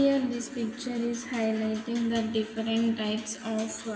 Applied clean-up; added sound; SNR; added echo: none; none; none; reverberation time 3.0 s.